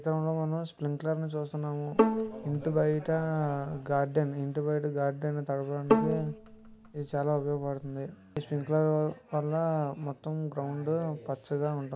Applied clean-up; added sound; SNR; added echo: none; Bowed string instrument; 1 dB; none.